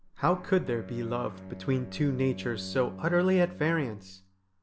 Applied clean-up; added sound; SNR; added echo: none; Bowed string instrument; 14 dB; none.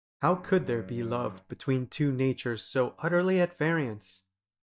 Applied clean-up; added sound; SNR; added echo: neural mask model DeepFilterNet 3.